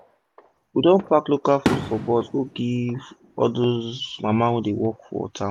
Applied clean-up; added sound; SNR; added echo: none; Fireworks; 11 dB; none.